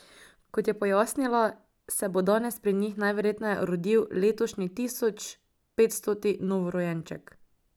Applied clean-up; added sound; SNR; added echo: none; none; none; none.